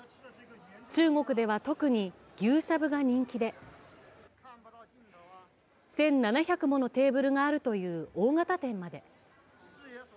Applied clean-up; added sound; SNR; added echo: none; none; none; none.